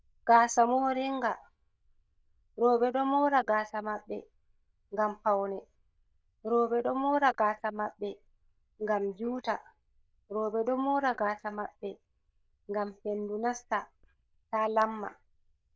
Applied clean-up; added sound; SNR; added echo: neural diffusion model UNIVERSE++.